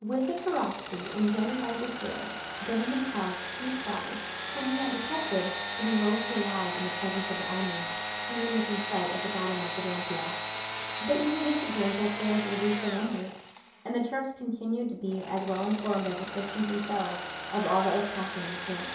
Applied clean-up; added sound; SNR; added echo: none; Sawing / Engine; 5 dB; reverberation time 2.8 s.